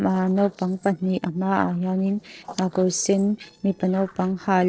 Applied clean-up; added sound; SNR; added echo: neural separator model SepFormer DNS4.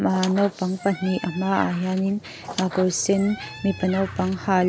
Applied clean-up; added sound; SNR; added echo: none; Squeak; 15 dB; none.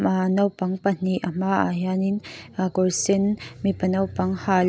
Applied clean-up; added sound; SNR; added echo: none; none; none; none.